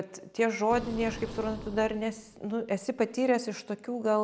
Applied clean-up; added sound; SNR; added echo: none; Boom; 14 dB; none.